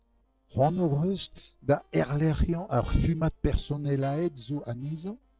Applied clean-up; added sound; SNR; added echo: neural separator model SepFormer DNS4.